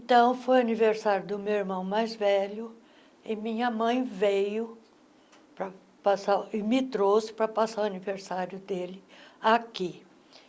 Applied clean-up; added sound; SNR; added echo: none; none; none; none.